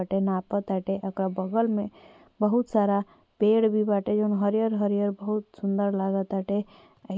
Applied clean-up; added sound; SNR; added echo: none; none; none; none.